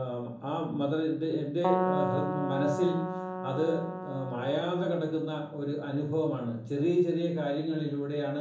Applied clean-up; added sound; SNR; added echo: none; Keyboard (musical); 3 dB; reverberation time 1.2 s.